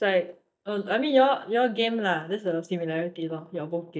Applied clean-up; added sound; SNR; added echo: neural mask model DeepFilterNet 3.